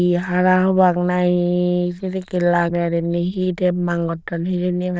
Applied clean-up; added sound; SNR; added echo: neural diffusion model UNIVERSE++.